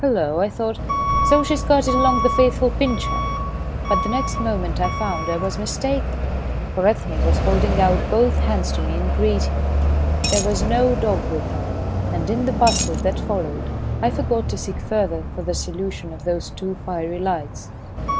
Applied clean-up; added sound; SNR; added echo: none; Alarm / Truck + Coin (dropping); 0 dB; none.